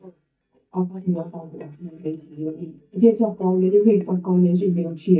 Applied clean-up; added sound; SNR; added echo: neural mask model DeepFilterNet 3.